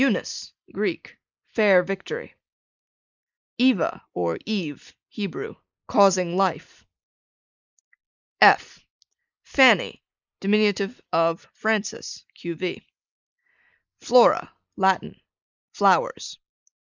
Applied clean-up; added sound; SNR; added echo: neural mask model Resemble Enhance denoiser.